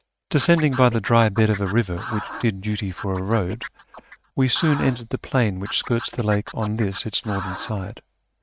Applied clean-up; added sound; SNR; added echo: neural mask model RNNoise.